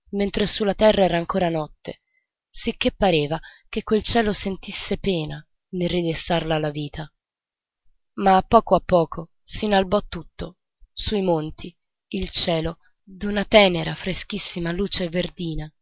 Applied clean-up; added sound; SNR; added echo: none; none; none; none.